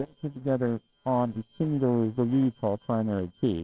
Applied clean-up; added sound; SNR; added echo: neural separator model SepFormer WHAMR!.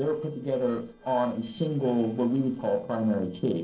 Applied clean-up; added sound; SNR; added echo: neural separator model SepFormer DNS4.